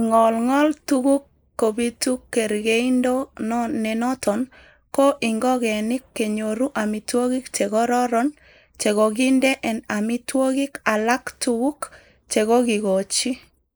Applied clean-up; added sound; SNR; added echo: neural mask model Resemble Enhance denoiser.